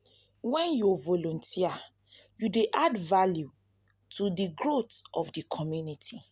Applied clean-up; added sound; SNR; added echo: none; none; none; none.